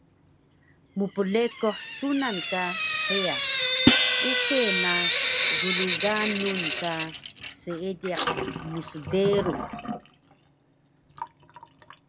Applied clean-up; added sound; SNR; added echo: none; Drip / Sink (filling or washing) + Hi-hat; -4 dB; none.